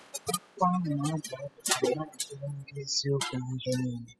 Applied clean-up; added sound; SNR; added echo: classical method spectral subtraction.